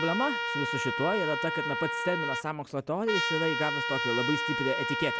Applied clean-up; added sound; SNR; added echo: none; Trumpet; 0 dB; none.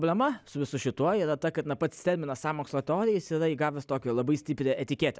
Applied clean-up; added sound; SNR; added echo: none; none; none; none.